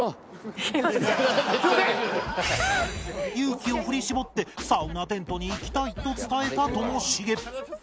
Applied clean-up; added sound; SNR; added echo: none; none; none; none.